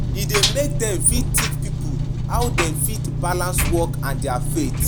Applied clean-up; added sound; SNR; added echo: none; Engine; -3 dB; none.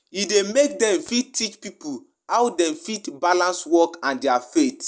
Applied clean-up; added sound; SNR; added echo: none; none; none; none.